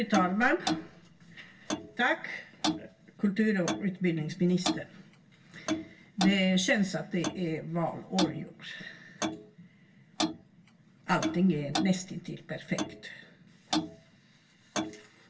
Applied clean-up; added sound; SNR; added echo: none; Clock; 6 dB; reverberation time 0.1 s.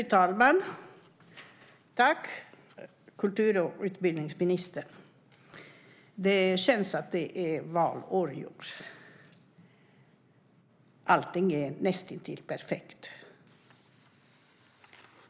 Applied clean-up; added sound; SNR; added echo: none; none; none; none.